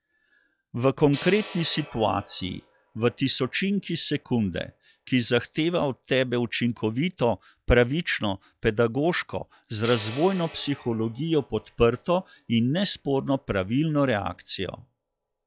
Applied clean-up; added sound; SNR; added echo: classical method log-MMSE.